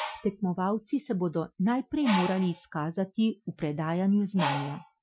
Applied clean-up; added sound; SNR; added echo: classical method Wiener filter.